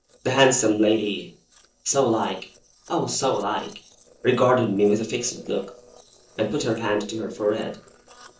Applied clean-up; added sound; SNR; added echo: neural separator model SepFormer DNS4.